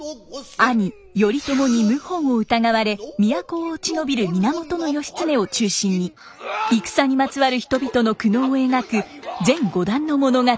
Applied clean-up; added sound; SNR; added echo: none; none; none; none.